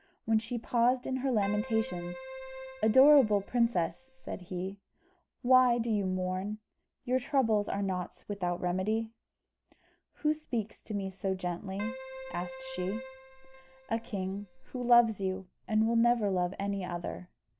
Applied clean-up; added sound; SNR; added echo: none; Keyboard (musical); 13 dB; none.